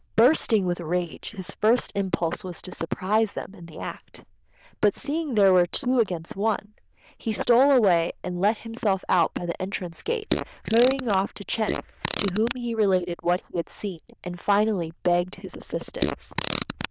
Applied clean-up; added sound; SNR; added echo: neural diffusion model UNIVERSE++.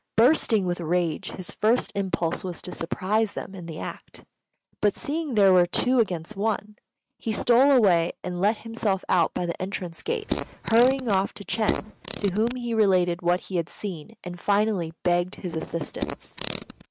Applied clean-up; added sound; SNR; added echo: neural mask model RNNoise.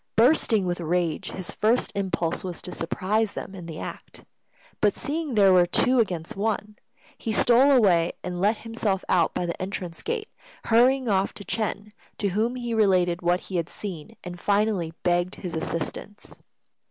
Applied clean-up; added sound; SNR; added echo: none; none; none; none.